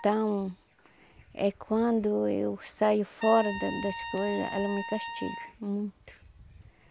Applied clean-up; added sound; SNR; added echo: none; Trumpet; 13 dB; none.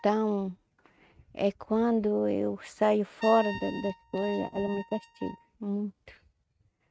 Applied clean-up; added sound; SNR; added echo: neural mask model RNNoise.